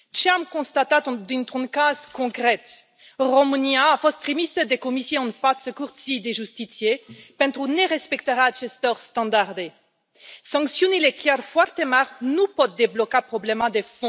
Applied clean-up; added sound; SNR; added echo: none; none; none; none.